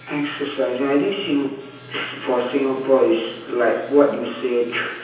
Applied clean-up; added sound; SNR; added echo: none; none; none; reverberation time 0.9 s.